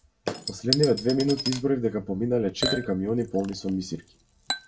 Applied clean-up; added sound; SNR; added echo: none; Chink, clink / Liquid; 8 dB; reverberation time 0.2 s.